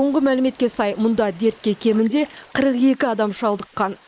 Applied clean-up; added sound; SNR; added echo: neural mask model Resemble Enhance denoiser.